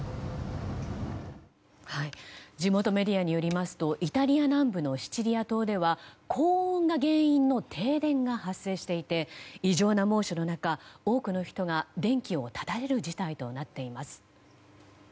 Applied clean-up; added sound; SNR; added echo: none; none; none; none.